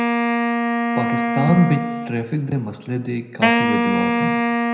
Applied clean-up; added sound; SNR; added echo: none; Wind instrument, woodwind instrument; -3 dB; reverberation time 0.7 s.